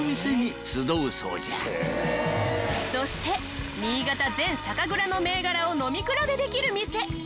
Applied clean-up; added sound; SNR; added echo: none; Crumpling, crinkling; 15 dB; none.